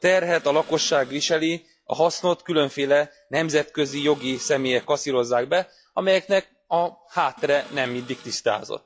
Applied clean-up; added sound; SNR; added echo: classical method log-MMSE.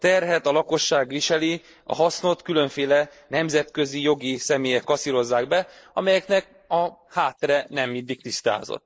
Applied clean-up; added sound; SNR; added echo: neural mask model Resemble Enhance denoiser.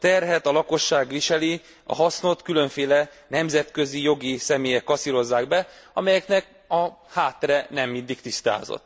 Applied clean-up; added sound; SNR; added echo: none; none; none; none.